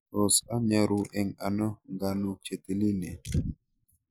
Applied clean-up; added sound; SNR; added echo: neural mask model Resemble Enhance denoiser.